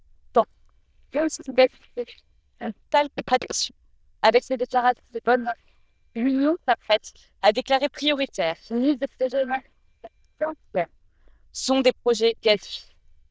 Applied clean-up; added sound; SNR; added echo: neural diffusion model UNIVERSE++.